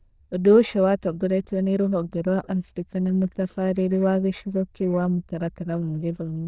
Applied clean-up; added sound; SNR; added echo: neural diffusion model UNIVERSE++.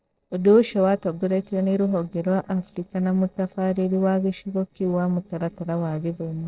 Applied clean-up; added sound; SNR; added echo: neural separator model SepFormer DNS4.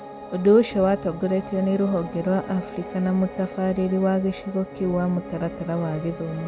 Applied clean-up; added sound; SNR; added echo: none; Piano; 13 dB; none.